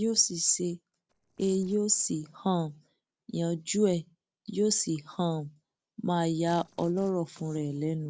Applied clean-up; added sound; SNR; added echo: neural separator model SepFormer DNS4.